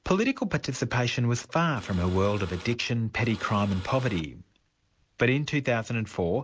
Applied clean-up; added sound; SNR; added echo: none; Printer; 16 dB; none.